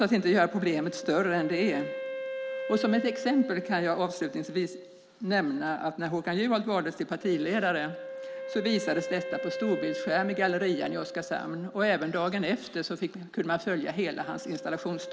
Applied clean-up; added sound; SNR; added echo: none; Wind instrument, woodwind instrument; 10 dB; none.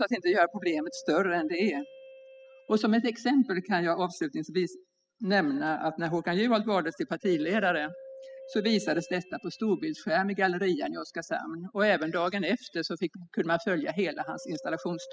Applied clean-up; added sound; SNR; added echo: classical method spectral subtraction.